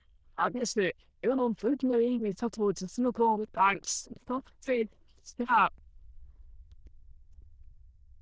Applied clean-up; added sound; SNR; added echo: neural diffusion model UNIVERSE++.